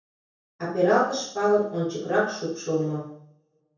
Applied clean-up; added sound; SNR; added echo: none; none; none; reverberation time 0.6 s.